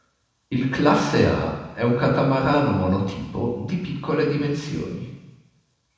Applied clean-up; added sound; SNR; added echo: none; none; none; reverberation time 1.0 s.